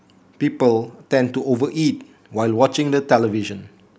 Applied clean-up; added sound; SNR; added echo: none; none; none; none.